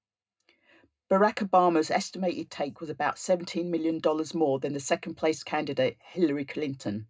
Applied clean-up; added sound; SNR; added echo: none; none; none; reverberation time 0.2 s.